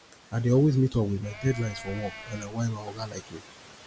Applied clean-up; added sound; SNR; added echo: none; Livestock, farm animals, working animals; 14 dB; none.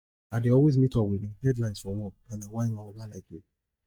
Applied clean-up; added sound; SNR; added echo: neural mask model DeepFilterNet 3.